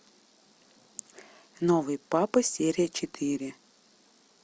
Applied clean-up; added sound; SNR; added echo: none; none; none; none.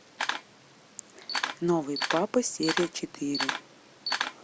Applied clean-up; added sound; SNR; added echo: none; Camera; 3 dB; none.